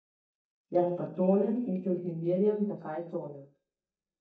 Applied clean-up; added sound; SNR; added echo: neural mask model DeepFilterNet 3.